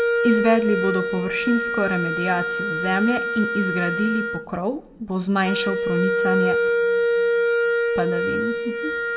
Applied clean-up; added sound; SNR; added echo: none; Wind instrument, woodwind instrument; -1 dB; reverberation time 1.4 s.